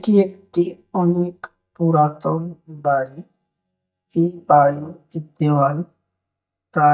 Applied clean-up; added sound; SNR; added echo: neural mask model DeepFilterNet 3.